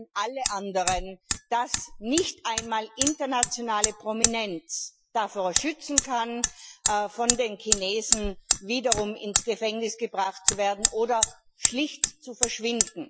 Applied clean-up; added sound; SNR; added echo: classical method Wiener filter.